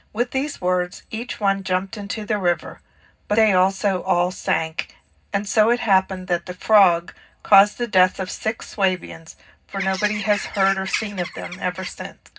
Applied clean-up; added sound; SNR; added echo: none; Bird; 9 dB; reverberation time 0.4 s.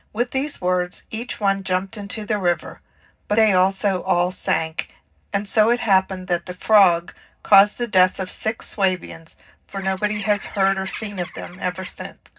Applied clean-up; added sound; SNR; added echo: neural separator model SepFormer DNS4.